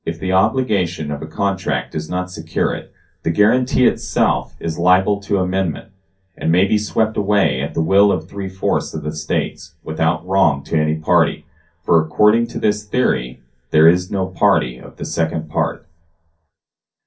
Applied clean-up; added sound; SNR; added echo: none; none; none; reverberation time 0.3 s.